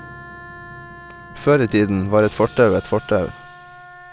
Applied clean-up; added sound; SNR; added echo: none; Drum + Wind instrument, woodwind instrument; 18 dB; none.